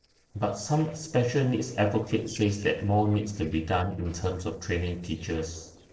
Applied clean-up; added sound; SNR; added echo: neural separator model SepFormer DNS4.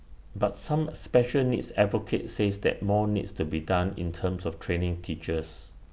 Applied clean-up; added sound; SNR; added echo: none; none; none; none.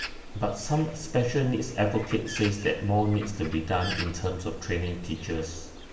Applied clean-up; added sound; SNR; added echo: none; Bird; 14 dB; reverberation time 0.8 s.